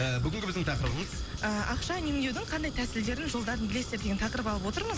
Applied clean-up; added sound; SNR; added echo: none; Fire; 9 dB; none.